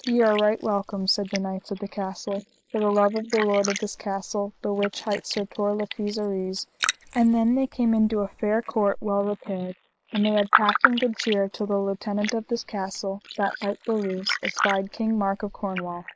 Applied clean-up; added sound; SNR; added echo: neural mask model Resemble Enhance denoiser.